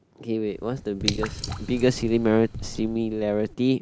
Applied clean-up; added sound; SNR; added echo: none; Drip / Water; 10 dB; none.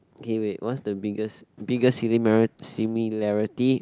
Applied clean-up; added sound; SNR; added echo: none; none; none; none.